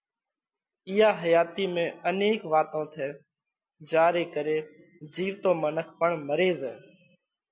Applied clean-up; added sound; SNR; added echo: none; none; none; none.